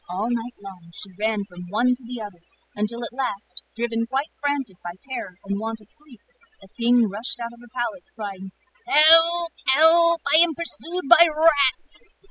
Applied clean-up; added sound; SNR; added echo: classical method spectral subtraction.